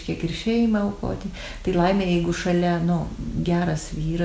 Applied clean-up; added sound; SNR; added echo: none; none; none; none.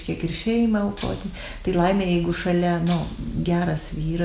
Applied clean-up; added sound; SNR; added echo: none; Shatter; 16 dB; none.